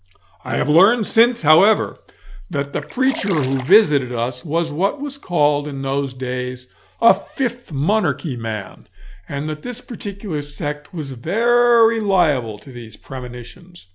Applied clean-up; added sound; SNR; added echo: none; Splash, splatter; 15 dB; none.